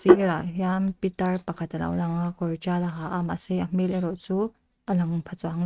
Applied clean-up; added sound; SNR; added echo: neural mask model RNNoise.